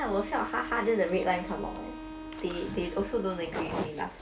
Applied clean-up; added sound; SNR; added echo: none; Wind instrument, woodwind instrument; 11 dB; none.